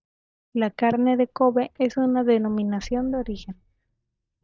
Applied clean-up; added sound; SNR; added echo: neural mask model DeepFilterNet 3.